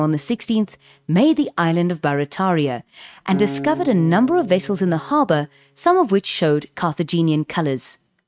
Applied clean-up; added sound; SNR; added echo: neural mask model RNNoise.